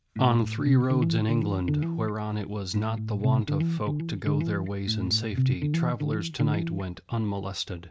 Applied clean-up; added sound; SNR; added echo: none; Electric guitar; -1 dB; none.